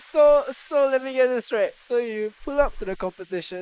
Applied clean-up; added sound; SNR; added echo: neural mask model Resemble Enhance denoiser.